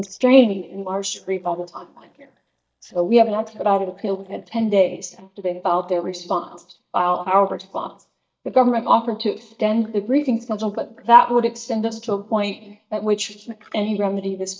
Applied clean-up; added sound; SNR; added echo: neural mask model DeepFilterNet 3.